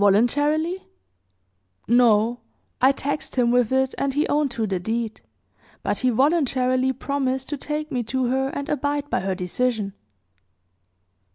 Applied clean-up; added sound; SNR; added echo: none; none; none; none.